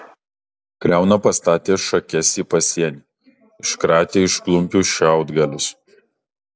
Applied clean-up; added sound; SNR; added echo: none; none; none; none.